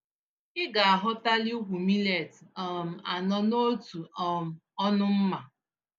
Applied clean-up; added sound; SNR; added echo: none; none; none; none.